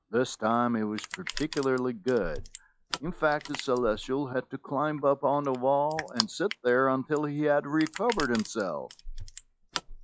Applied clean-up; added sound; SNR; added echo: classical method log-MMSE.